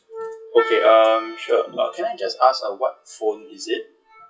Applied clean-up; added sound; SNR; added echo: classical method WPE with log-MMSE.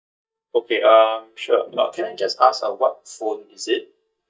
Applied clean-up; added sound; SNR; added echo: neural mask model DeepFilterNet 3.